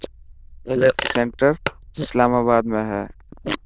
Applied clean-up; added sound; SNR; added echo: neural diffusion model UNIVERSE++.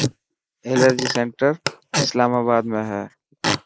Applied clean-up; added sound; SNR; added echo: neural mask model Resemble Enhance denoiser.